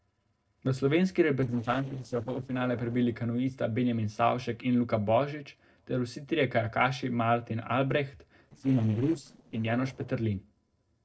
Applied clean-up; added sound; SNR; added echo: neural separator model SepFormer DNS4.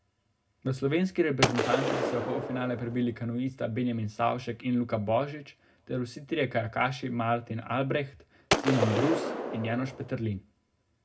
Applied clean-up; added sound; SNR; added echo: none; Gunshot, gunfire; 0 dB; reverberation time 0.2 s.